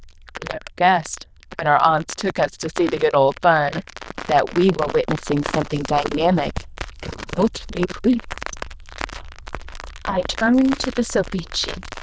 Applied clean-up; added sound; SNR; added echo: neural diffusion model UNIVERSE++.